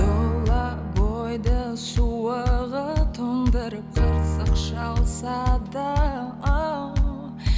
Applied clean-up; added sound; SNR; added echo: none; none; none; none.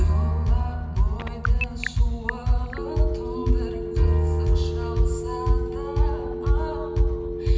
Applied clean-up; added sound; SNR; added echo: none; Telephone; 10 dB; reverberation time 1.4 s.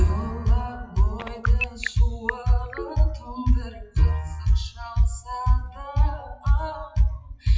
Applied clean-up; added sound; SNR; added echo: classical method WPE with log-MMSE.